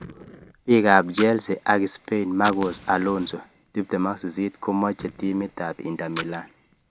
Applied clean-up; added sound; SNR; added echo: none; Fire; 17 dB; none.